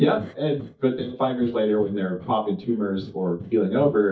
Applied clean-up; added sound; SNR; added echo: neural mask model DeepFilterNet 3.